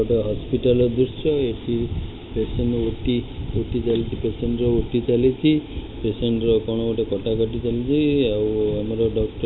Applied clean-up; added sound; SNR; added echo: none; none; none; none.